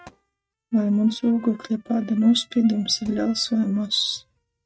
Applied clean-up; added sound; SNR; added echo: neural mask model RNNoise.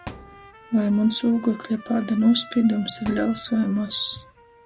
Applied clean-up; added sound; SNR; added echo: none; Trumpet + Thump, thud; 19 dB; none.